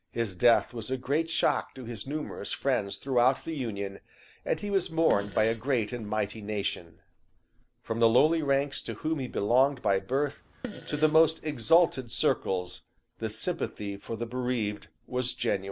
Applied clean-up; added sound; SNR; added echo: none; Fart; 14 dB; none.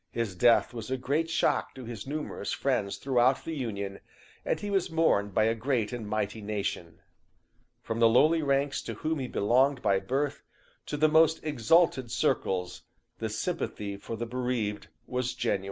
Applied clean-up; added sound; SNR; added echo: none; none; none; none.